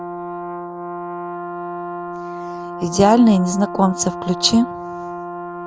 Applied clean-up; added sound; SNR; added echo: none; Brass instrument; 8 dB; none.